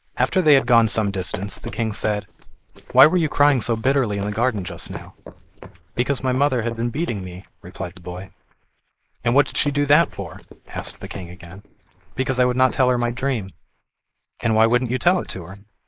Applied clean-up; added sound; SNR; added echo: neural mask model Resemble Enhance denoiser.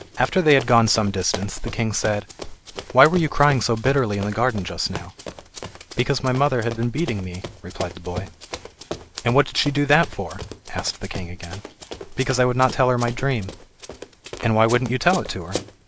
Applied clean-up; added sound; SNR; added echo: none; Run; 14 dB; none.